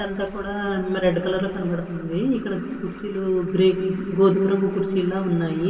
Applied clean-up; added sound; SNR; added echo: none; Alarm; 20 dB; reverberation time 2.4 s.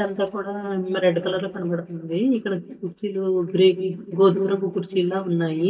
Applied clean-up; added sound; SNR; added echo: neural mask model DeepFilterNet 3.